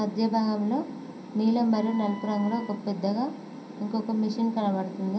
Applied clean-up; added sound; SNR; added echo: none; Wind instrument, woodwind instrument; 19 dB; reverberation time 0.3 s.